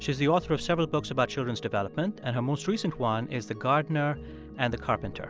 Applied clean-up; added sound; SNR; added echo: none; none; none; none.